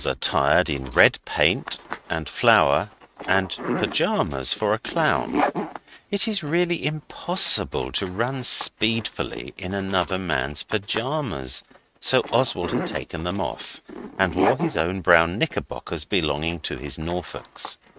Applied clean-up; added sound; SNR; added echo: neural mask model RNNoise.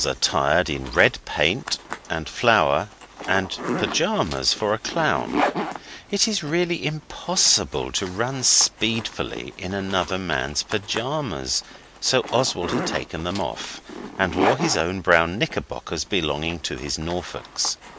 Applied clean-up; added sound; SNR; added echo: none; Zipper (clothing); 9 dB; none.